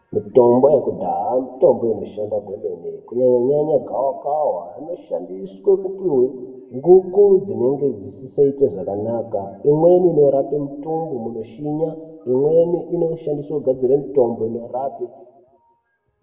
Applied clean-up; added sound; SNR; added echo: none; none; none; reverberation time 0.8 s.